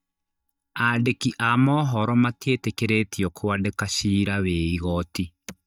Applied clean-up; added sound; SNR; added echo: neural mask model DeepFilterNet 3.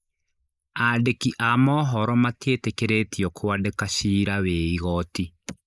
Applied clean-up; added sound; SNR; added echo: neural mask model Resemble Enhance denoiser.